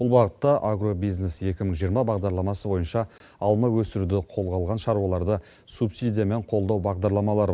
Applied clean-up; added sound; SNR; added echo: none; none; none; none.